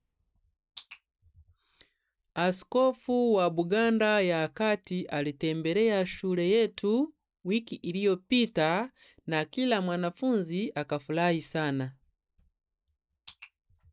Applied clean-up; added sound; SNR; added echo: none; none; none; none.